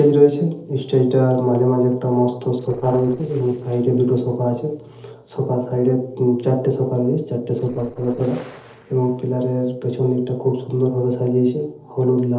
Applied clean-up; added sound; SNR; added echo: neural separator model SepFormer DNS4.